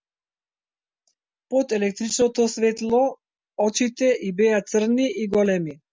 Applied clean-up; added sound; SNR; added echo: none; none; none; none.